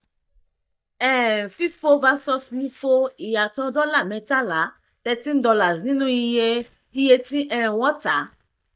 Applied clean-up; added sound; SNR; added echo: neural mask model DeepFilterNet 3.